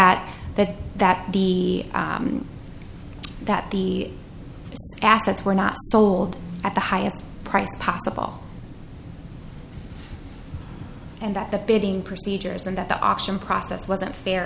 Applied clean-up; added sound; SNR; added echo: none; none; none; none.